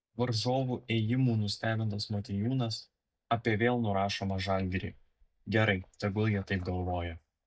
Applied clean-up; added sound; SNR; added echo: neural mask model DeepFilterNet 3.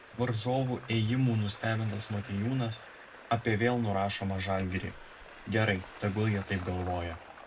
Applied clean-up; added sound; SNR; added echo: none; Traffic noise, roadway noise; 18 dB; reverberation time 0.2 s.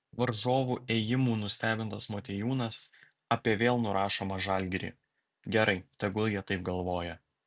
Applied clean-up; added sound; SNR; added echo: none; none; none; none.